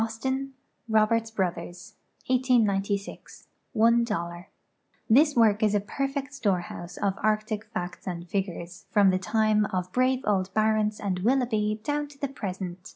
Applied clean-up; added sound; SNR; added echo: none; none; none; none.